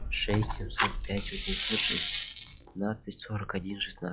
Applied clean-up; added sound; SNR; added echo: classical method log-MMSE.